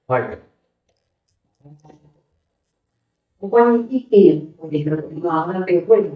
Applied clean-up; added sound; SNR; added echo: neural mask model DeepFilterNet 3.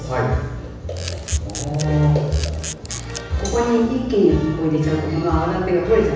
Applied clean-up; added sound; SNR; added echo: none; Camera; 13 dB; reverberation time 1.1 s.